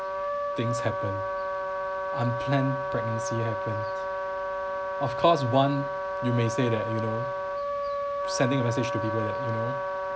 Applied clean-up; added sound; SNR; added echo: none; Wind instrument, woodwind instrument; 1 dB; none.